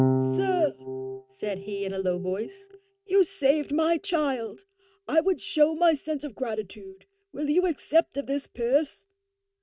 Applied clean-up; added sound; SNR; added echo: neural mask model RNNoise.